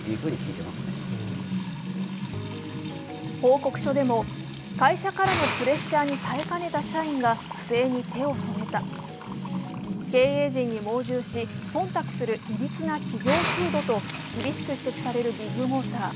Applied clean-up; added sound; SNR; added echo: none; Trickle, dribble / Water tap, faucet / Music + Hiss; 4 dB; none.